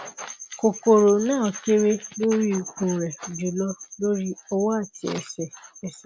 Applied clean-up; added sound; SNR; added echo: none; none; none; none.